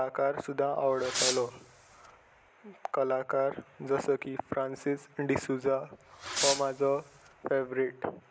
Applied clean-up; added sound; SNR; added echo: none; Fireworks; 5 dB; none.